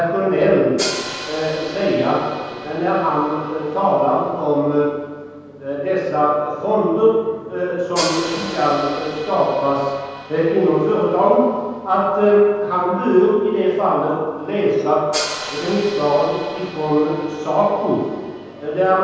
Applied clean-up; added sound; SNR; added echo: none; Hi-hat; 15 dB; reverberation time 1.2 s.